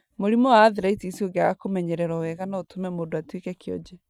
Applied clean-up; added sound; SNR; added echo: none; none; none; none.